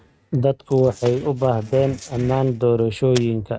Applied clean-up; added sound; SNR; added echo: neural mask model RNNoise.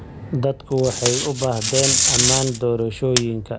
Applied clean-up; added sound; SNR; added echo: none; Packing tape, duct tape; 0 dB; none.